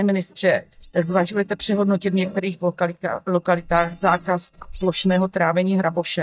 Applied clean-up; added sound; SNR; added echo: neural mask model DeepFilterNet 3.